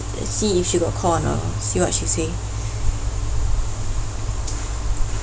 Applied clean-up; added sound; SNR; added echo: none; none; none; none.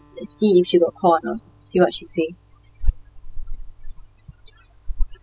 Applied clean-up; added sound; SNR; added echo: classical method spectral subtraction.